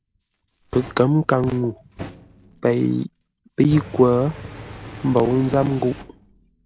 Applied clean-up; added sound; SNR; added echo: none; Fire; 16 dB; none.